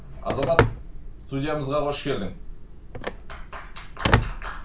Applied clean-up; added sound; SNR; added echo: none; Telephone; -3 dB; reverberation time 0.3 s.